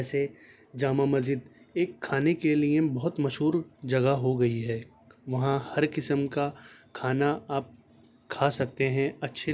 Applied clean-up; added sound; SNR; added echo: none; none; none; none.